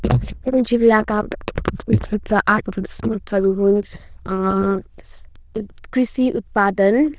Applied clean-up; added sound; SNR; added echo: neural diffusion model UNIVERSE++.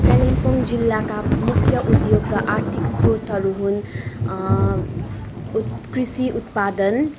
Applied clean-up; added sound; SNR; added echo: none; Thunder / Rain; -2 dB; none.